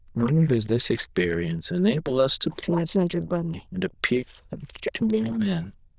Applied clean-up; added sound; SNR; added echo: neural diffusion model UNIVERSE++.